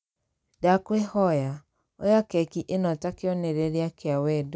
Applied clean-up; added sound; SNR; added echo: none; none; none; none.